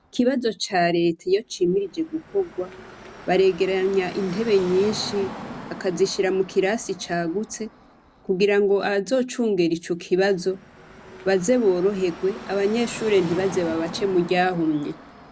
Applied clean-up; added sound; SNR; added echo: none; Car passing by / Traffic noise, roadway noise; 16 dB; none.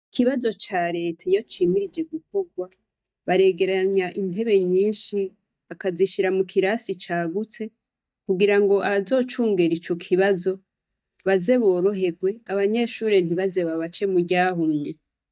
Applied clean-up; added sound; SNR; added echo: neural mask model DeepFilterNet 3.